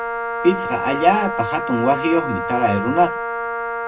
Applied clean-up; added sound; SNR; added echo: none; Wind instrument, woodwind instrument; 4 dB; reverberation time 0.2 s.